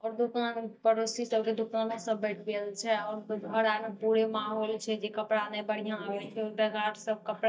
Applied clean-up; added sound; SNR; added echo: neural mask model DeepFilterNet 3.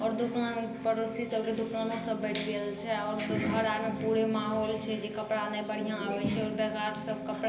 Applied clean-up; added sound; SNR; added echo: none; Piano; 9 dB; reverberation time 1.4 s.